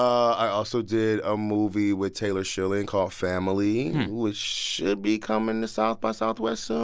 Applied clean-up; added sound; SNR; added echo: none; none; none; none.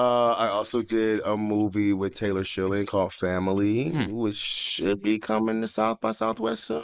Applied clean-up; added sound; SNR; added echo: neural mask model Resemble Enhance denoiser.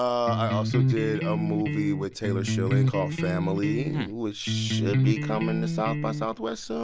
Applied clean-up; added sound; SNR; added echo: none; Electric guitar; -2 dB; none.